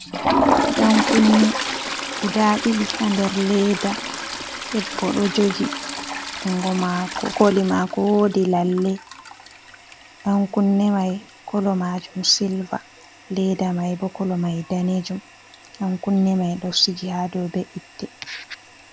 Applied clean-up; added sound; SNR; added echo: none; Toilet flush; 6 dB; none.